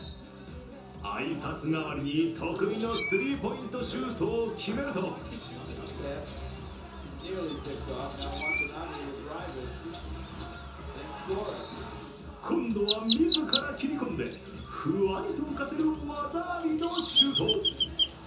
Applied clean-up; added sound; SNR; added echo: none; Chirp, tweet; 5 dB; reverberation time 0.6 s.